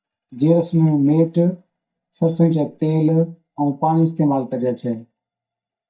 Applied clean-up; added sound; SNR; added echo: neural mask model DeepFilterNet 3.